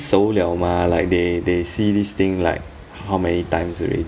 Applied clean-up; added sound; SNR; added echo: none; none; none; none.